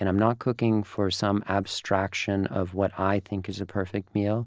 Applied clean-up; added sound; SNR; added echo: neural separator model SepFormer DNS4.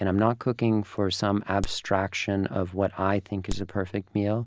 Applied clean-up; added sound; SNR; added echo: none; Crack; 12 dB; none.